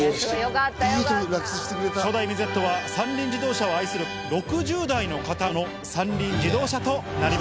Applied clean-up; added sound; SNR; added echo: none; none; none; none.